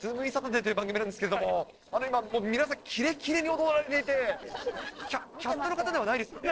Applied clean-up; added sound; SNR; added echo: neural separator model SepFormer DNS4.